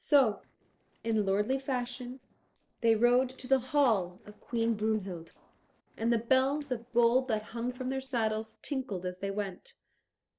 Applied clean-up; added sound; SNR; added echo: neural separator model SepFormer DNS4.